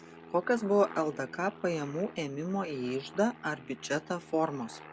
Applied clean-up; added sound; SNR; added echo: none; Aircraft; 17 dB; none.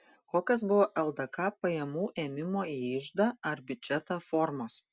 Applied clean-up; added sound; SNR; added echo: none; none; none; none.